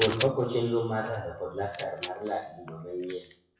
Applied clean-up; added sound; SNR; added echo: classical method WPE with log-MMSE.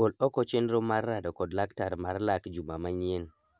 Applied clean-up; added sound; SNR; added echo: none; none; none; none.